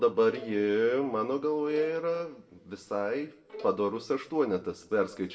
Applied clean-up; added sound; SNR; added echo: none; Bowed string instrument; 20 dB; reverberation time 0.7 s.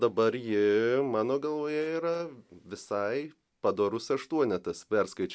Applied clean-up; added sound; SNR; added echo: none; none; none; none.